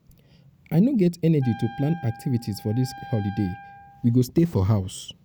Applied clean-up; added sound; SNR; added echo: none; Wind instrument, woodwind instrument; 18 dB; none.